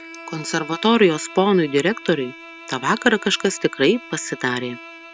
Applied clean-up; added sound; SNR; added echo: none; Bowed string instrument; 18 dB; none.